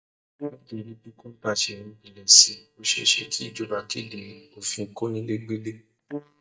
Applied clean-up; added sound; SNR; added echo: neural mask model DeepFilterNet 3.